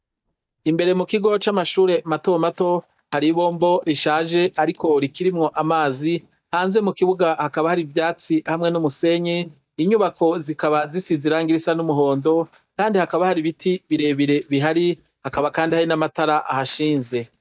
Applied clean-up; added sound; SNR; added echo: neural mask model DeepFilterNet 3.